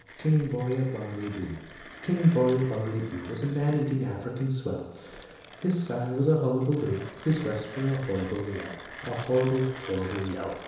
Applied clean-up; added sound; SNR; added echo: none; Mechanisms; 17 dB; reverberation time 1.0 s.